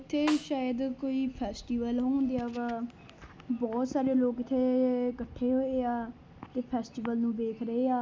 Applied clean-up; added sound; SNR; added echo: none; Snare drum; 11 dB; none.